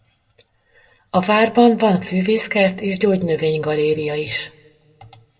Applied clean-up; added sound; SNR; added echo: none; none; none; reverberation time 0.7 s.